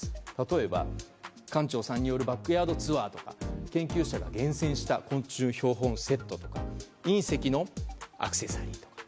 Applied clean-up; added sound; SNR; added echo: none; none; none; none.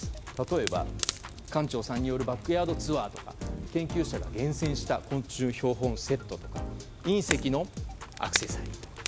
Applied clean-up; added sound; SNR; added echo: none; Crackle; 9 dB; none.